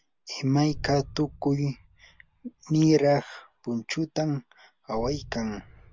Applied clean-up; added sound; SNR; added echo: none; Boom; 18 dB; none.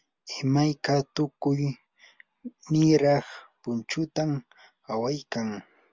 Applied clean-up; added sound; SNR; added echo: none; none; none; none.